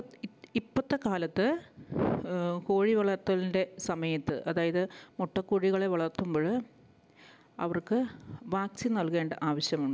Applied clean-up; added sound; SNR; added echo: none; none; none; none.